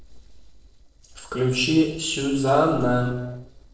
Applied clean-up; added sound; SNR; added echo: neural separator model SepFormer DNS4.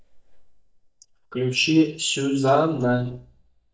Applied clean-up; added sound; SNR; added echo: neural mask model DeepFilterNet 3.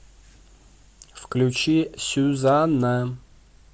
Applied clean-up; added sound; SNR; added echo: none; none; none; none.